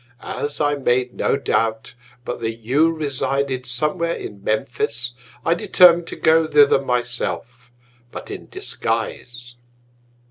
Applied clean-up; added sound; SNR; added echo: none; none; none; none.